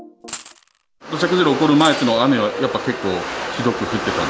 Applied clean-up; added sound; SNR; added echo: none; Coin (dropping); 18 dB; none.